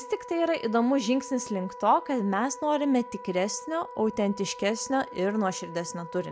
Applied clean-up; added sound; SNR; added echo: none; Wind instrument, woodwind instrument; 15 dB; none.